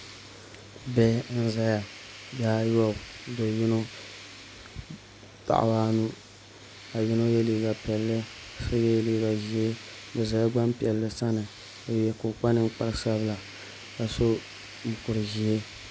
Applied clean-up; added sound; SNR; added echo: none; Tools; 18 dB; none.